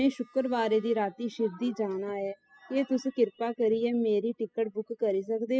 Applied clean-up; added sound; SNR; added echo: classical method spectral subtraction.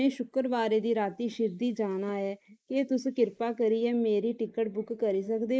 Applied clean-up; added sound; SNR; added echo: neural mask model Resemble Enhance denoiser.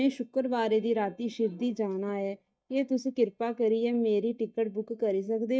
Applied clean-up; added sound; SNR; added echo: neural mask model DeepFilterNet 3.